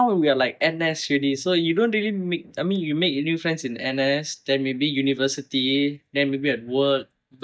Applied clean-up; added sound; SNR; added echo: neural mask model DeepFilterNet 3.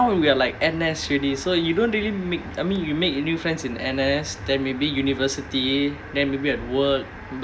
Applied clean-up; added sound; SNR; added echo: none; none; none; none.